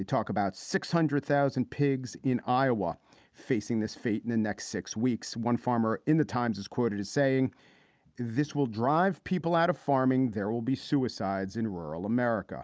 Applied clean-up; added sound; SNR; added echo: none; none; none; none.